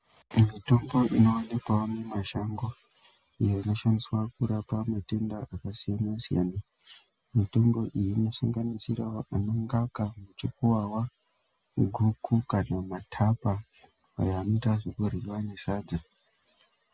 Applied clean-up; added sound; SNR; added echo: none; none; none; none.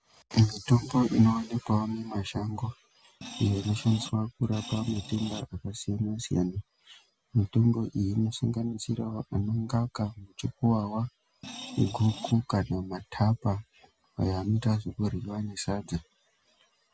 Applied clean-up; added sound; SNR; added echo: none; Screech; 13 dB; none.